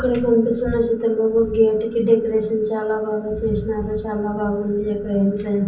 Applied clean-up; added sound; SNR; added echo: none; none; none; reverberation time 0.4 s.